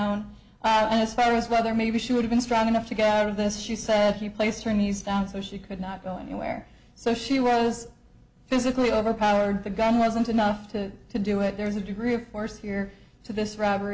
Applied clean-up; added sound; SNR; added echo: none; none; none; none.